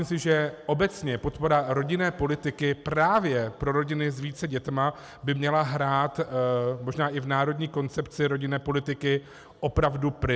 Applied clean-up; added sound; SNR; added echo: none; none; none; none.